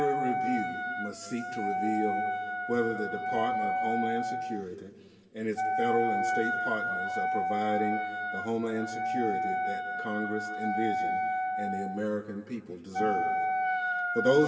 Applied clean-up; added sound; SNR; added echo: none; Wind instrument, woodwind instrument; -2 dB; reverberation time 2.0 s.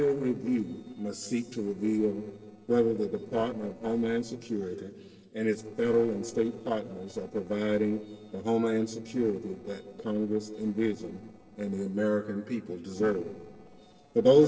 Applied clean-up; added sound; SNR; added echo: neural separator model SepFormer DNS4.